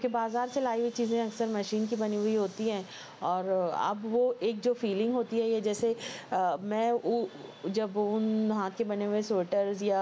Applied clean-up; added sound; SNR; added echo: none; none; none; none.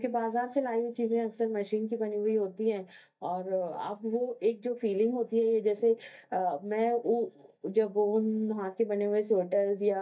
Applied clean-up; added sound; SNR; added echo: neural mask model DeepFilterNet 3.